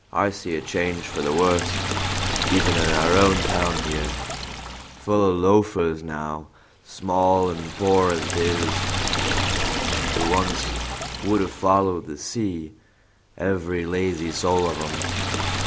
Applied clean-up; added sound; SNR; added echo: none; Liquid; 4 dB; none.